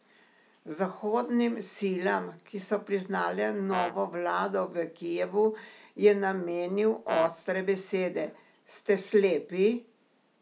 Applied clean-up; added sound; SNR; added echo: none; Brass instrument; 11 dB; none.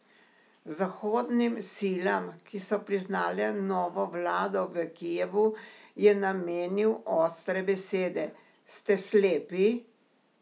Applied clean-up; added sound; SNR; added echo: none; none; none; none.